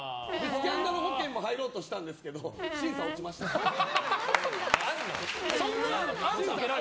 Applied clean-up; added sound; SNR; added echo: none; Squeak; 7 dB; none.